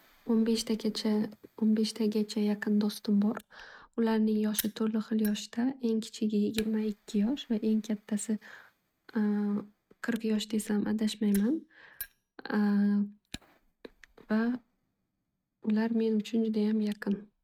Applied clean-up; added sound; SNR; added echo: neural mask model RNNoise.